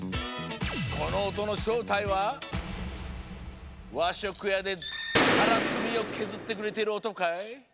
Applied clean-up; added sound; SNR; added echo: none; Gunshot, gunfire; -3 dB; none.